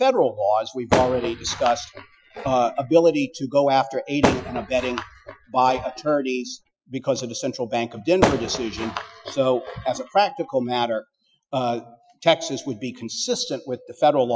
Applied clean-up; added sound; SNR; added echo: classical method Wiener filter.